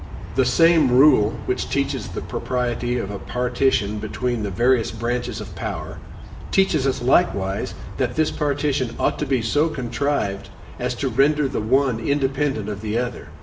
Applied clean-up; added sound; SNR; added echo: none; Aircraft; 12 dB; reverberation time 0.8 s.